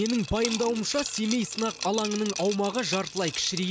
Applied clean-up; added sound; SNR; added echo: none; Liquid; 9 dB; none.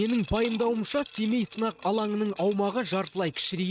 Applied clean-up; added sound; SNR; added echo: neural mask model RNNoise.